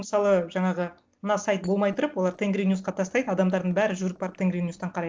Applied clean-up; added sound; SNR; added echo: neural separator model SepFormer DNS4.